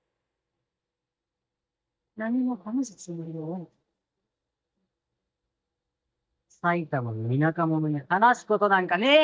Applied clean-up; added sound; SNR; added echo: neural mask model DeepFilterNet 3.